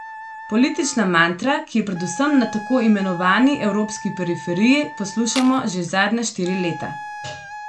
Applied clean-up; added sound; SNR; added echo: none; Tools + Wind instrument, woodwind instrument; 14 dB; none.